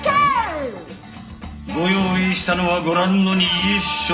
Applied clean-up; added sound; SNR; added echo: none; Fart; 19 dB; reverberation time 1.7 s.